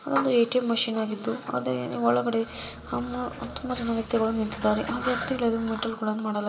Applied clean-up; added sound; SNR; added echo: none; Engine / Mechanisms; 17 dB; reverberation time 1.6 s.